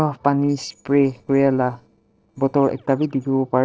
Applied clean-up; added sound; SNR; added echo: neural separator model SepFormer DNS4.